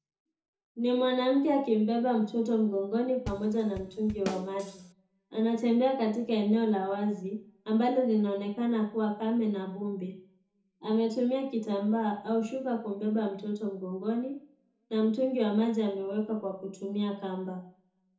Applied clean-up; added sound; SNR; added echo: none; Drum kit; 11 dB; reverberation time 0.6 s.